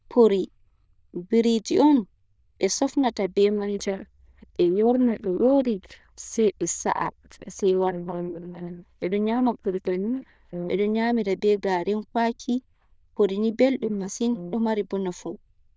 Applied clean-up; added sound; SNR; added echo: neural diffusion model UNIVERSE++.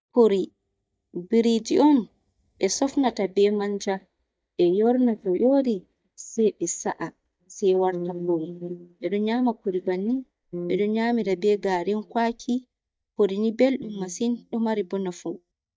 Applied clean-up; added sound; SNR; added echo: neural mask model DeepFilterNet 3.